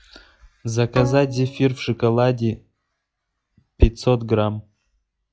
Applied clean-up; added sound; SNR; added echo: classical method log-MMSE.